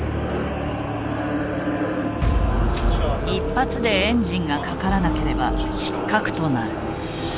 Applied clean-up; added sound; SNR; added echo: none; Guitar; 12 dB; none.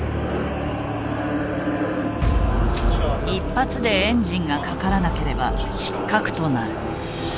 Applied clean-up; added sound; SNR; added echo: none; none; none; none.